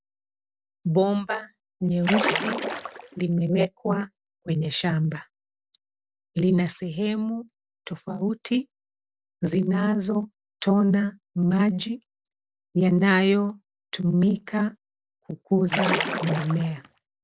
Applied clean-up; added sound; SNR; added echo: none; Splash, splatter; 3 dB; none.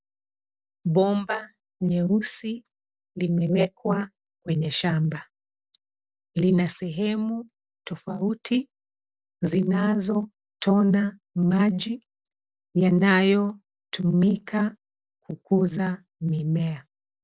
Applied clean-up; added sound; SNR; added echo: none; none; none; none.